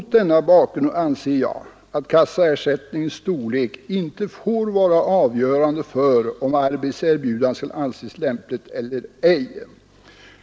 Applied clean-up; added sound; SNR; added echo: none; none; none; none.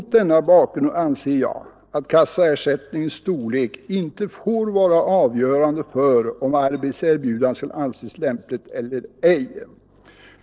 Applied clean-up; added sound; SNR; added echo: neural separator model SepFormer DNS4.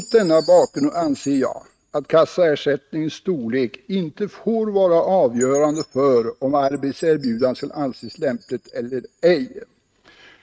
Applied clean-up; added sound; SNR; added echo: neural mask model RNNoise.